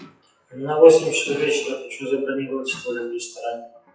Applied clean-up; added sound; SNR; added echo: classical method WPE with log-MMSE.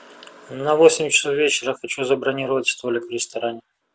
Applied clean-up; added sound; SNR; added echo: none; none; none; none.